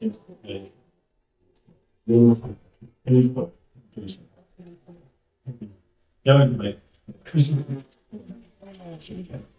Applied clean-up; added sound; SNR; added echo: neural mask model DeepFilterNet 3.